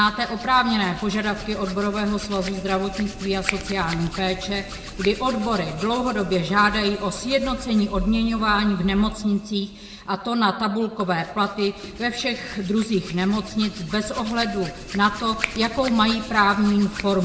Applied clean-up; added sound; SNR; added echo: none; Hands; 14 dB; reverberation time 1.2 s.